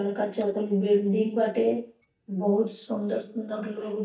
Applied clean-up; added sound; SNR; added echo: neural mask model DeepFilterNet 3.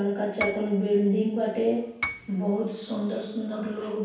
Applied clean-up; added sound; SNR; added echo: none; Piano; 12 dB; reverberation time 0.7 s.